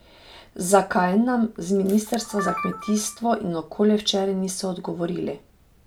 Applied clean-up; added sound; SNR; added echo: none; Camera; 12 dB; none.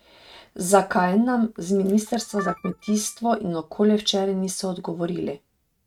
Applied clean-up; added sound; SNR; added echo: neural mask model RNNoise.